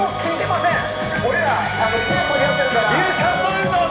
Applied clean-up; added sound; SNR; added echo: none; Trumpet; 9 dB; reverberation time 1.0 s.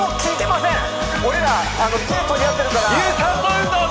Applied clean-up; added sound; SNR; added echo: none; none; none; none.